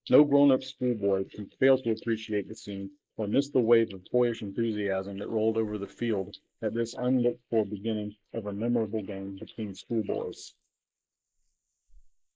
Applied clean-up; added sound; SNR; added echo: neural mask model Resemble Enhance denoiser.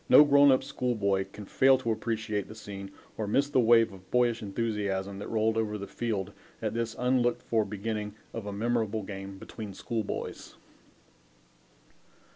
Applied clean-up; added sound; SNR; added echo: none; none; none; none.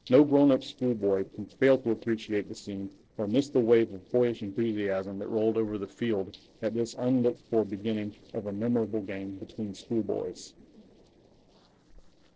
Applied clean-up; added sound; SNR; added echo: neural separator model SepFormer DNS4.